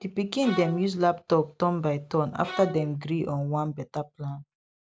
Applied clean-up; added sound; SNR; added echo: none; Bowed string instrument; 11 dB; none.